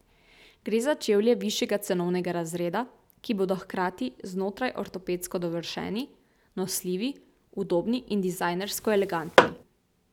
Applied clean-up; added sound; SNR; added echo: none; Tap / Hammer; -4 dB; none.